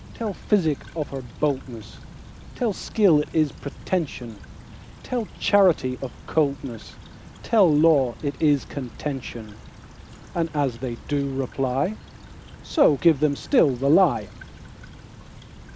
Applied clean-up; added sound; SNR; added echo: none; Stream / Trickle, dribble; 17 dB; none.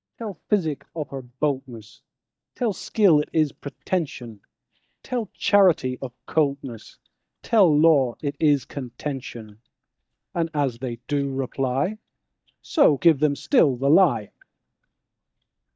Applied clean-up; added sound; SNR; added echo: neural mask model DeepFilterNet 3.